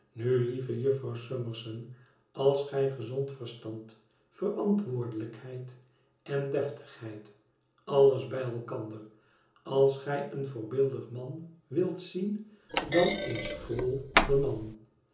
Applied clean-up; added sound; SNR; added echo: none; Thump, thud; -1 dB; reverberation time 0.8 s.